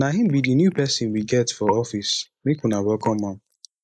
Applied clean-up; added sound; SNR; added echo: neural mask model Resemble Enhance denoiser.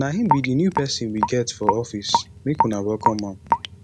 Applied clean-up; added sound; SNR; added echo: none; Raindrop / Drip; 1 dB; none.